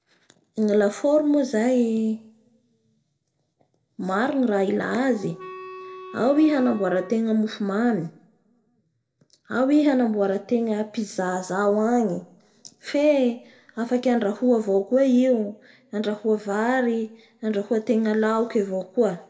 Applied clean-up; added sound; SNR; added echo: none; Wind instrument, woodwind instrument; 17 dB; reverberation time 0.6 s.